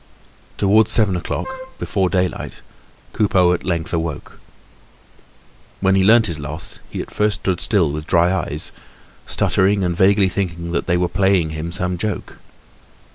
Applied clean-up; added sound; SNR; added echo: none; Wind instrument, woodwind instrument; 14 dB; none.